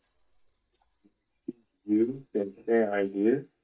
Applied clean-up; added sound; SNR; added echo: neural mask model DeepFilterNet 3.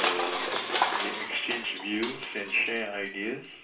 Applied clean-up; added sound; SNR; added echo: none; Crushing; 0 dB; reverberation time 0.3 s.